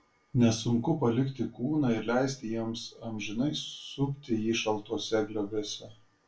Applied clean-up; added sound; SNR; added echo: none; none; none; reverberation time 0.2 s.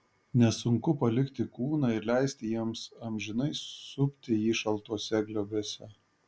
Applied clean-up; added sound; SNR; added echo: none; none; none; none.